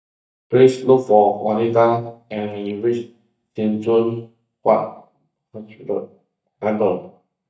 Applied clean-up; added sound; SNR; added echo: neural mask model DeepFilterNet 3.